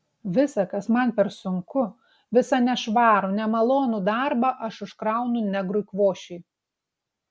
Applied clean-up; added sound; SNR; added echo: none; none; none; none.